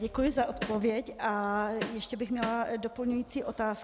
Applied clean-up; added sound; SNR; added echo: none; Snare drum; 8 dB; none.